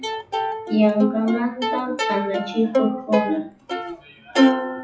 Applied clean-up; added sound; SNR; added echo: classical method WPE with log-MMSE.